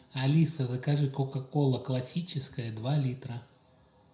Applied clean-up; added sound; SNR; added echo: none; none; none; reverberation time 0.5 s.